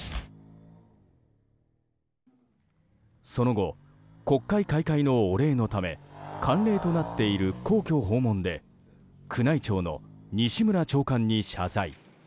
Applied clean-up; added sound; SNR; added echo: none; Motorcycle; 17 dB; none.